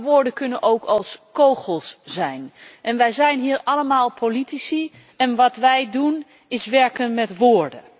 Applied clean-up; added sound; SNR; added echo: none; none; none; none.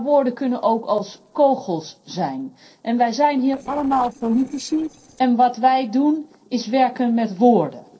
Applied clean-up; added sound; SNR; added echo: neural separator model SepFormer DNS4.